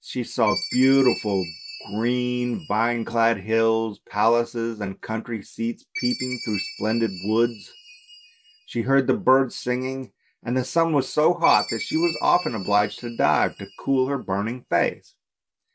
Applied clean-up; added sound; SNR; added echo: none; Chime; 15 dB; none.